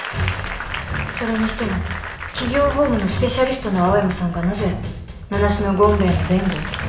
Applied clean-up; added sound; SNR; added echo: none; Applause / Crowd; 12 dB; reverberation time 0.7 s.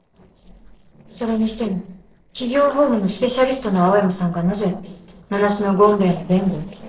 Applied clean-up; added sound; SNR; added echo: neural separator model SepFormer DNS4.